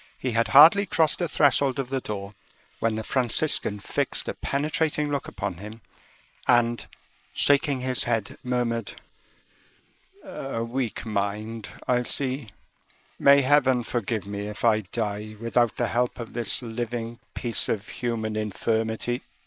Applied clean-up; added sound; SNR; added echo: neural mask model Resemble Enhance denoiser.